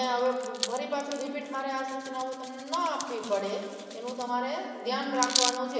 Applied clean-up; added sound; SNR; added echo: none; Hands; 6 dB; reverberation time 1.2 s.